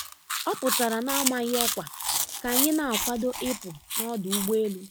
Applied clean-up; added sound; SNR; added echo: none; Chewing, mastication; 2 dB; none.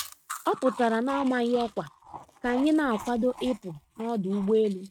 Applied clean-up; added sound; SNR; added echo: neural mask model RNNoise.